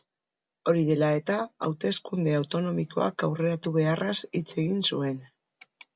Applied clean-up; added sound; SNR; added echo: none; none; none; none.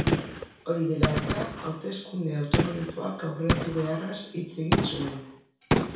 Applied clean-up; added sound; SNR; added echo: none; Gunshot, gunfire; -2 dB; reverberation time 0.6 s.